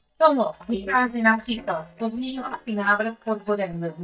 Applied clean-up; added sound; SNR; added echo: neural mask model DeepFilterNet 3.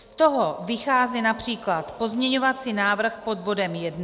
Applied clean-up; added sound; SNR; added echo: none; none; none; none.